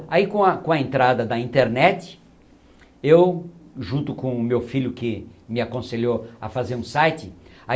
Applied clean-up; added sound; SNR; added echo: none; none; none; none.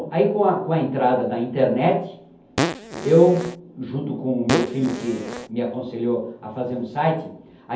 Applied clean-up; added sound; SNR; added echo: none; Fart; 5 dB; reverberation time 0.5 s.